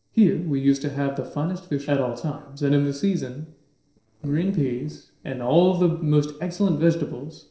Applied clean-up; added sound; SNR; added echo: neural separator model SepFormer DNS4.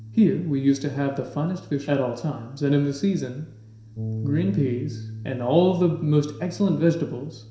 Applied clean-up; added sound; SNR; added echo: none; Bass guitar; 13 dB; reverberation time 0.7 s.